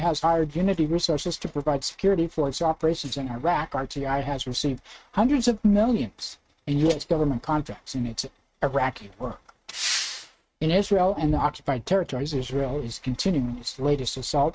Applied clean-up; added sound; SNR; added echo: neural mask model RNNoise.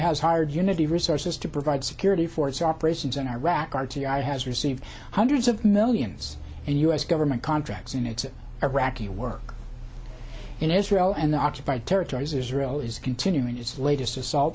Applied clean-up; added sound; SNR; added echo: none; none; none; none.